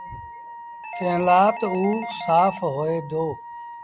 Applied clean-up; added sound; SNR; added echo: none; Doorbell + Wind instrument, woodwind instrument; 11 dB; none.